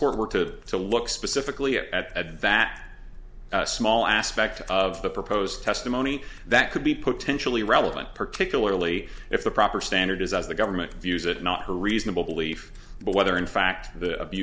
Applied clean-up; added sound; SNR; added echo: none; none; none; none.